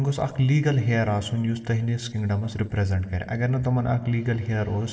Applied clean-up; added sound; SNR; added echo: none; none; none; reverberation time 1.9 s.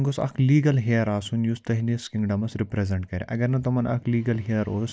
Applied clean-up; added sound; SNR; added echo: none; none; none; none.